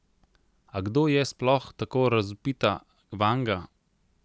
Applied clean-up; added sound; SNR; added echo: none; none; none; none.